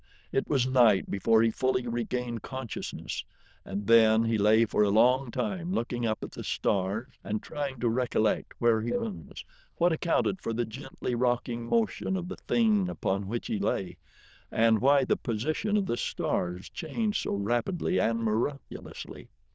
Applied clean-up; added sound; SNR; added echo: neural diffusion model UNIVERSE++.